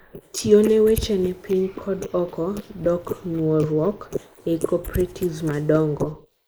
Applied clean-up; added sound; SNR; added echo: neural mask model Resemble Enhance denoiser.